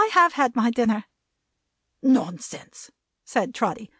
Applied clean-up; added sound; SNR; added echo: none; none; none; none.